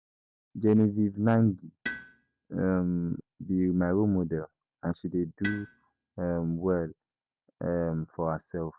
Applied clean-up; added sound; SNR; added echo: none; Tools; 17 dB; none.